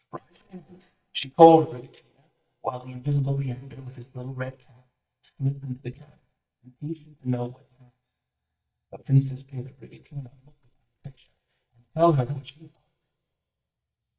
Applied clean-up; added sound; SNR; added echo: neural mask model DeepFilterNet 3.